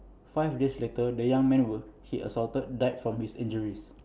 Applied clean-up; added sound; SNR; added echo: none; none; none; none.